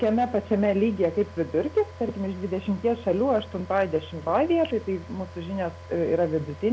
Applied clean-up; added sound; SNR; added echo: none; Car; 17 dB; none.